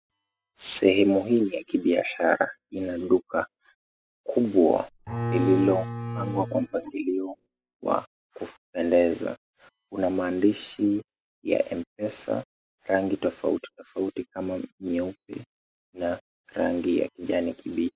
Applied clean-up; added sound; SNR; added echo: classical method spectral subtraction.